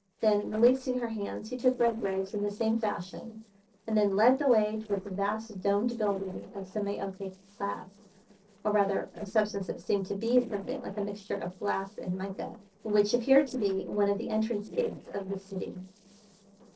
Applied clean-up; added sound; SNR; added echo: neural separator model SepFormer DNS4.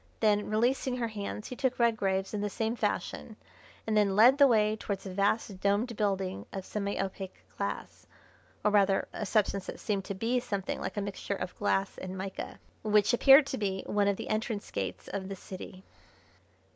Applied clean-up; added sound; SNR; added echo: none; none; none; none.